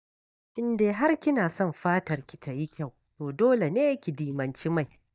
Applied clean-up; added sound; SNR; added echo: neural mask model DeepFilterNet 3.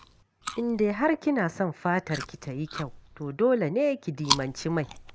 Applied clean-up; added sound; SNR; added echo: none; Chewing, mastication; 9 dB; none.